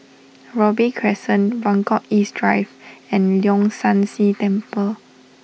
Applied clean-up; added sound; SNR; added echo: none; none; none; none.